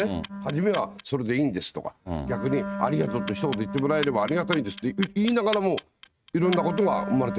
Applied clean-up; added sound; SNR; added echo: neural mask model RNNoise.